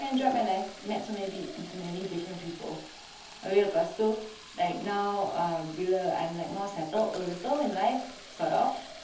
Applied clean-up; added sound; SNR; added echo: none; Fill (with liquid); 16 dB; reverberation time 0.7 s.